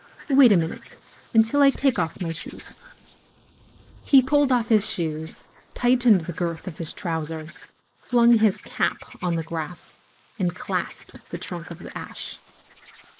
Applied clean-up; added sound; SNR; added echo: neural mask model Resemble Enhance denoiser.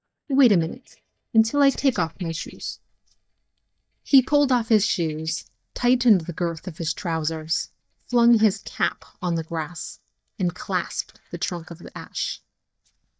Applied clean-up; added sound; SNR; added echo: neural mask model DeepFilterNet 3.